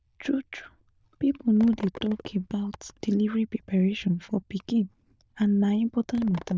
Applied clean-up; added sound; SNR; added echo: neural diffusion model UNIVERSE++.